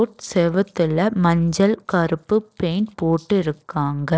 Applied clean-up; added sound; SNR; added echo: neural separator model SepFormer DNS4.